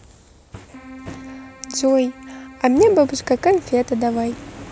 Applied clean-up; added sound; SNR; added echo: none; Keyboard (musical) + Fire; 17 dB; none.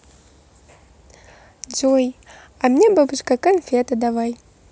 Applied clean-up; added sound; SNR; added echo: none; none; none; none.